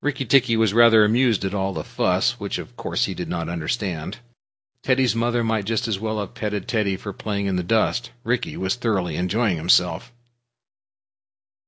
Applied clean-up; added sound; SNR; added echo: none; none; none; none.